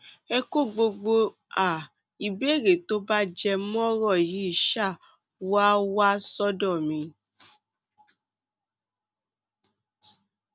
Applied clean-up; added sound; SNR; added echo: none; none; none; none.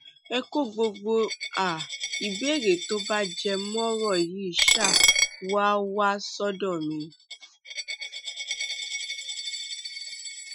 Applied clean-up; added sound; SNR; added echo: classical method Wiener filter.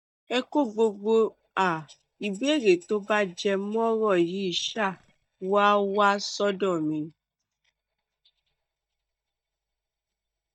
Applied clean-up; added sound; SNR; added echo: neural mask model DeepFilterNet 3.